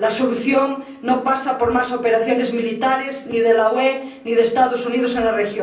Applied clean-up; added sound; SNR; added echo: none; none; none; reverberation time 0.6 s.